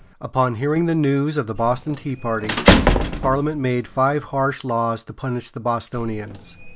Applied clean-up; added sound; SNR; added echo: none; Squeak / Slam / Human group actions; 2 dB; none.